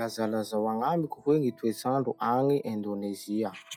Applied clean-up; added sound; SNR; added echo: classical method log-MMSE.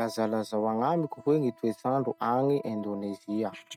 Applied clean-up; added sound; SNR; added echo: neural mask model RNNoise.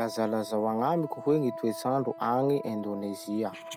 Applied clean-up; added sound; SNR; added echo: none; Wind instrument, woodwind instrument; 13 dB; none.